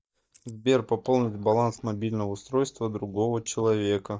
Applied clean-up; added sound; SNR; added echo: neural mask model DeepFilterNet 3.